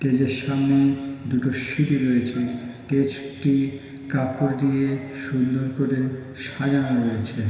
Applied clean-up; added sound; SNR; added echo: none; none; none; reverberation time 2.5 s.